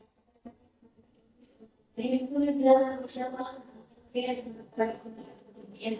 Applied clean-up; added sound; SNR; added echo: neural mask model DeepFilterNet 3.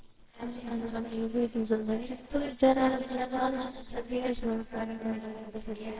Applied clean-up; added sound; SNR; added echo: neural separator model SepFormer WHAMR!.